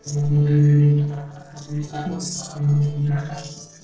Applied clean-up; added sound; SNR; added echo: neural separator model SepFormer DNS4.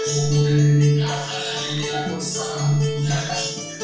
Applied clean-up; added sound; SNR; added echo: none; Acoustic guitar; 8 dB; reverberation time 0.4 s.